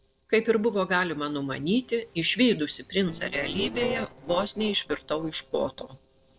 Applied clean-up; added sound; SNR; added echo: neural separator model SepFormer DNS4.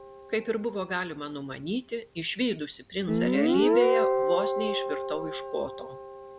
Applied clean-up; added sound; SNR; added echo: none; Guitar; -3 dB; none.